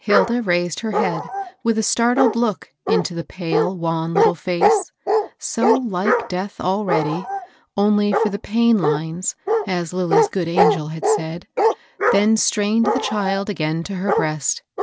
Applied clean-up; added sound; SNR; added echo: none; Bark; 1 dB; none.